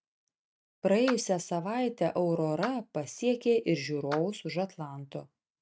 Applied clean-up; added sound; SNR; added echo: neural mask model RNNoise.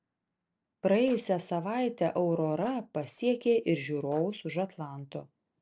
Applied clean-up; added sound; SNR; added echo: neural separator model SepFormer DNS4.